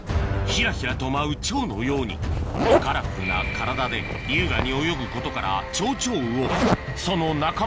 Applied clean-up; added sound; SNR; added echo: none; Zipper (clothing); 5 dB; none.